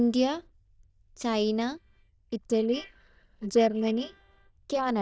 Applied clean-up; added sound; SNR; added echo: neural diffusion model UNIVERSE++.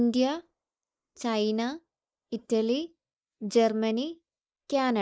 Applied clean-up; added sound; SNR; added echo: neural mask model Resemble Enhance denoiser.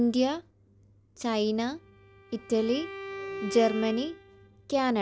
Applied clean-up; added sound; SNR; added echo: none; Bowed string instrument; 13 dB; none.